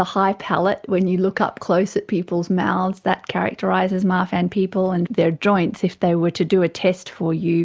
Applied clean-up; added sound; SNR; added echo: none; none; none; none.